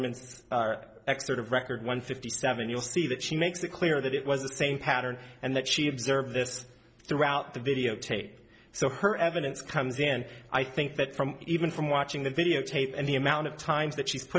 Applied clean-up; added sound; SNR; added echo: none; none; none; none.